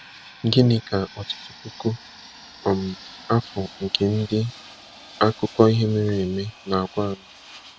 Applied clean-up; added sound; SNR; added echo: none; Fixed-wing aircraft, airplane; 20 dB; none.